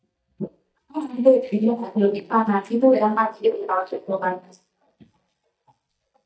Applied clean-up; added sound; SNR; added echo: neural mask model DeepFilterNet 3.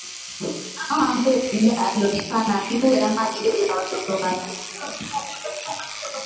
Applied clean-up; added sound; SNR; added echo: none; Engine / Domestic sounds, home sounds; 11 dB; reverberation time 0.9 s.